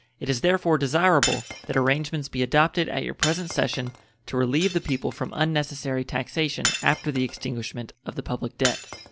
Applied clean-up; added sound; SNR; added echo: none; Shatter; 10 dB; none.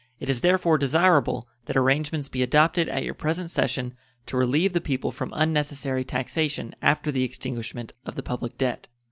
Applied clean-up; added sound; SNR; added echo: none; none; none; none.